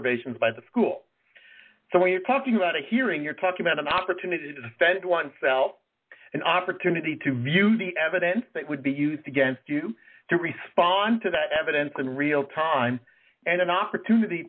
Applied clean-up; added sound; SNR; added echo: none; none; none; none.